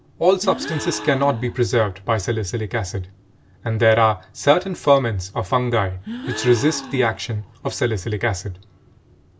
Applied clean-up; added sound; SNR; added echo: none; Gasp; 14 dB; none.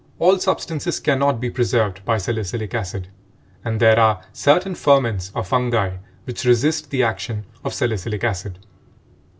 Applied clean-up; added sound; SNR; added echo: none; none; none; none.